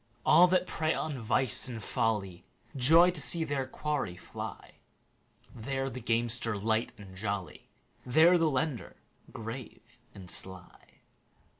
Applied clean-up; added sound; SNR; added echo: none; none; none; none.